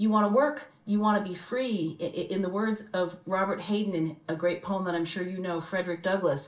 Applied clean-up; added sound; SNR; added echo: none; none; none; reverberation time 0.2 s.